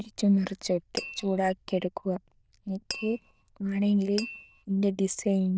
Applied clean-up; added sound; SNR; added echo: neural diffusion model UNIVERSE++.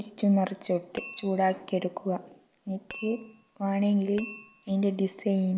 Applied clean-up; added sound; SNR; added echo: none; Glass; 15 dB; none.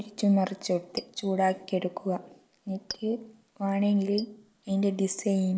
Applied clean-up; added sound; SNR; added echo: neural mask model Resemble Enhance denoiser.